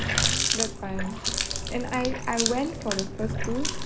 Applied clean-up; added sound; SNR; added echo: none; Water tap, faucet; -2 dB; none.